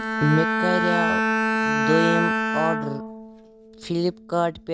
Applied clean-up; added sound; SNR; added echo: none; Bowed string instrument; -1 dB; none.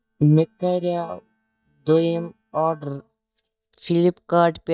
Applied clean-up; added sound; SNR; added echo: neural mask model DeepFilterNet 3.